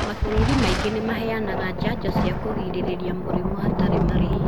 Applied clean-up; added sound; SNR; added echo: none; Thunder; -4 dB; none.